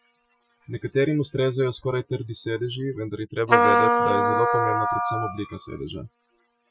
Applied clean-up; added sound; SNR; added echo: classical method Wiener filter.